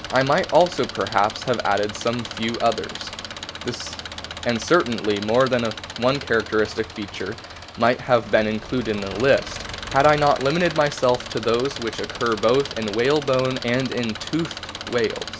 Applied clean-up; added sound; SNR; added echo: none; Engine; 11 dB; none.